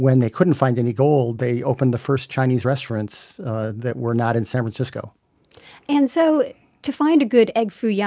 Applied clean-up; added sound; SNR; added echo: none; none; none; none.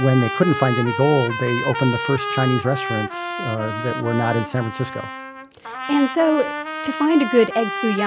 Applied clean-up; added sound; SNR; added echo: none; Trumpet; 7 dB; none.